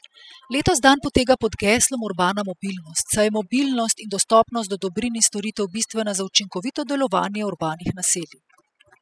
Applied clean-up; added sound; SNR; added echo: classical method spectral subtraction.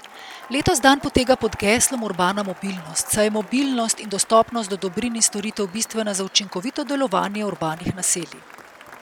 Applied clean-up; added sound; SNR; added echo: none; Applause / Cheering; 20 dB; none.